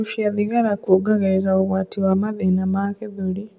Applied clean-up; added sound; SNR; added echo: none; none; none; none.